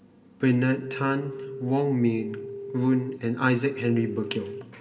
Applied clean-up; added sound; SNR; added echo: none; Telephone; 11 dB; reverberation time 2.1 s.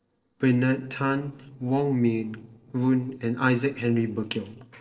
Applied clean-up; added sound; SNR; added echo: neural separator model SepFormer DNS4.